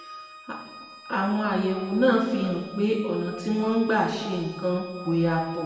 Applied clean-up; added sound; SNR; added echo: none; Organ; 18 dB; reverberation time 1.2 s.